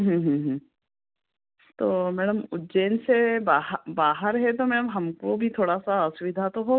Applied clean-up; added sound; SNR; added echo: none; none; none; none.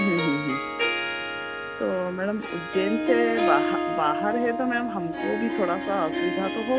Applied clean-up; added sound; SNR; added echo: none; Harp; 1 dB; none.